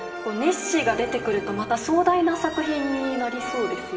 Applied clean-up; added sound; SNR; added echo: none; none; none; reverberation time 1.6 s.